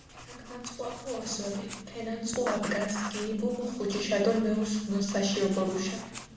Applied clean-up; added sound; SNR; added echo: none; Writing; 12 dB; reverberation time 0.8 s.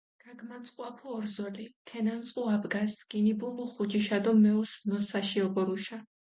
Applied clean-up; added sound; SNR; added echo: none; none; none; none.